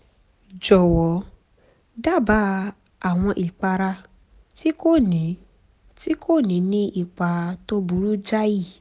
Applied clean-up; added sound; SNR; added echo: none; none; none; none.